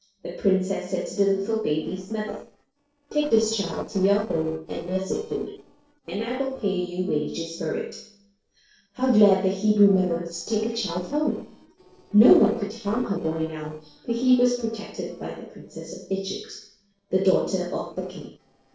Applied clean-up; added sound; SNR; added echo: neural separator model SepFormer DNS4.